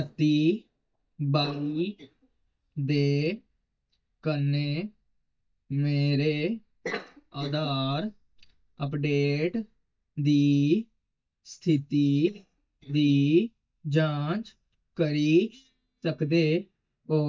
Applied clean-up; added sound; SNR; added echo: neural mask model DeepFilterNet 3.